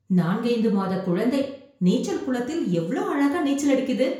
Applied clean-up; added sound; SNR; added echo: none; none; none; reverberation time 0.5 s.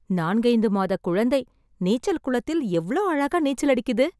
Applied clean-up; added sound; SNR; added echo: none; none; none; none.